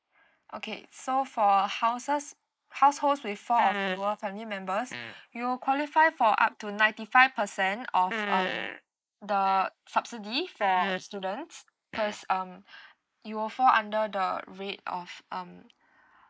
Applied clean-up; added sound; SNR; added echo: neural mask model Resemble Enhance denoiser.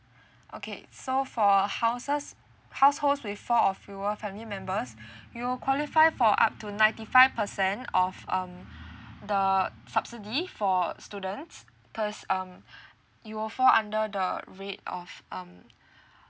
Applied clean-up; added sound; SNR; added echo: none; none; none; none.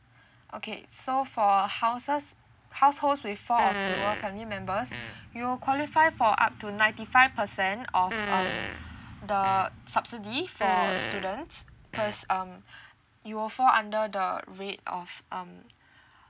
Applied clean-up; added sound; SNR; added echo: none; Fart; 6 dB; none.